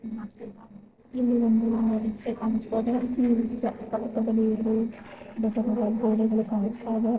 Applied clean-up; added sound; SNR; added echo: neural separator model SepFormer DNS4.